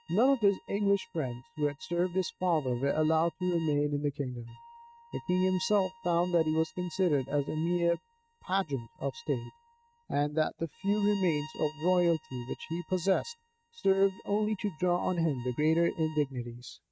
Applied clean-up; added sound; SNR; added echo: neural mask model RNNoise.